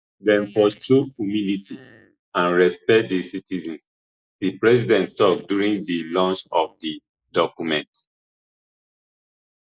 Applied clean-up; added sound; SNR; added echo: neural mask model Resemble Enhance denoiser.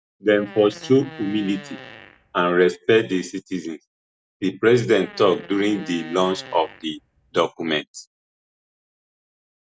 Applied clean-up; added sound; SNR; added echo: none; Fart; 18 dB; none.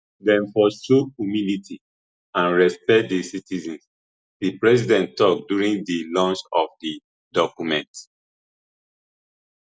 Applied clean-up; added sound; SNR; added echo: none; none; none; none.